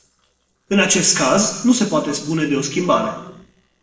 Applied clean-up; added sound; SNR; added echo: neural separator model SepFormer DNS4.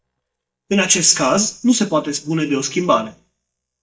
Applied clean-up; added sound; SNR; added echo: neural mask model DeepFilterNet 3.